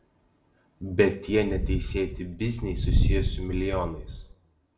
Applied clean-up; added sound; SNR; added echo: none; Wind; -2 dB; reverberation time 0.5 s.